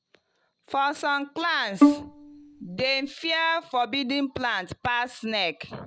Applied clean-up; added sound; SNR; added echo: none; Bowed string instrument; -4 dB; none.